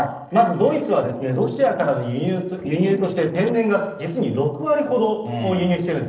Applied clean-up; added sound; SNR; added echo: neural separator model SepFormer DNS4.